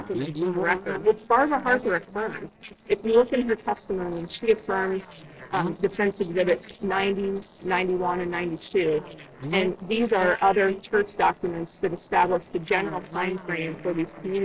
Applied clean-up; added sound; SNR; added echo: neural separator model SepFormer DNS4.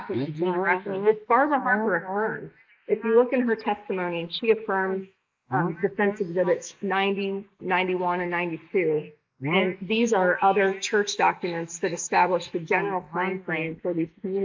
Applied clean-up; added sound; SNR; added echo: neural mask model Resemble Enhance denoiser.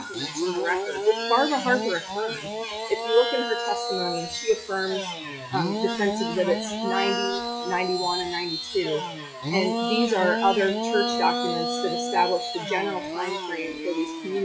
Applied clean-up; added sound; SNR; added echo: classical method log-MMSE.